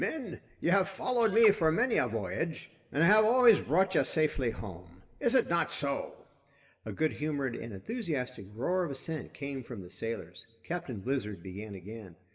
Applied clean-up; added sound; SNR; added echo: none; Drill; 15 dB; reverberation time 2.0 s.